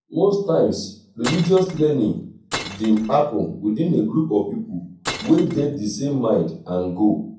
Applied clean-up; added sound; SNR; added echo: none; Glass; 12 dB; reverberation time 0.6 s.